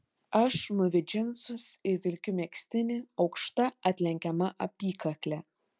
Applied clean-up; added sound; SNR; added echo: none; none; none; none.